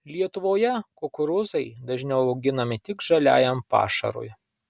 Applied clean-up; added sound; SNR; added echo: none; none; none; none.